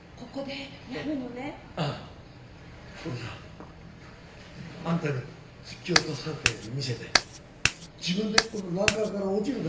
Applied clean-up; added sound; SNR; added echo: none; Clapping; -5 dB; reverberation time 0.8 s.